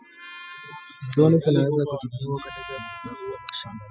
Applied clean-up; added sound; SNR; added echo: classical method spectral subtraction.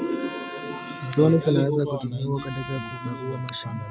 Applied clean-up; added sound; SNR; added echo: none; Trumpet; 14 dB; none.